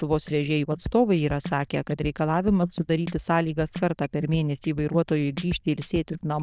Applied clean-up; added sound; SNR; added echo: neural diffusion model UNIVERSE++.